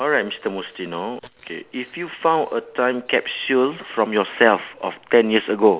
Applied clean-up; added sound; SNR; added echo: none; none; none; none.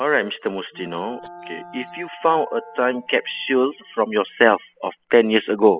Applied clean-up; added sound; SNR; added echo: classical method spectral subtraction.